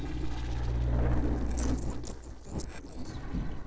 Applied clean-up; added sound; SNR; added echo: neural separator model SepFormer DNS4.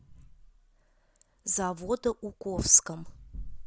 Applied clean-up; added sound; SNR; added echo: none; none; none; none.